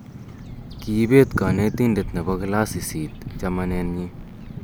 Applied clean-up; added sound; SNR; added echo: none; Wind; 15 dB; none.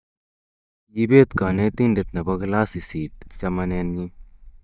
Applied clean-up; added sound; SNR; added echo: neural mask model DeepFilterNet 3.